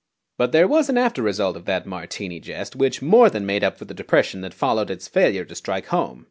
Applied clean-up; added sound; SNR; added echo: none; none; none; none.